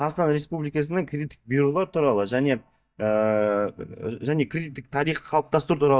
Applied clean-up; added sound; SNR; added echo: neural mask model DeepFilterNet 3.